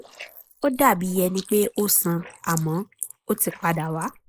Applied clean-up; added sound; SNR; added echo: neural mask model Resemble Enhance denoiser.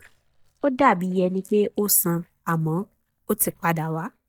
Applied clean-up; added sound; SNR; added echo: neural mask model DeepFilterNet 3.